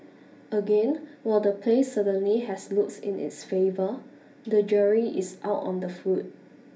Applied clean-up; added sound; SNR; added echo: none; none; none; reverberation time 0.3 s.